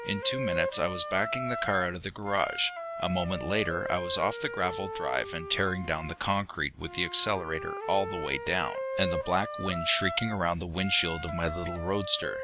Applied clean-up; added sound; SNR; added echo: none; Wind instrument, woodwind instrument; 7 dB; none.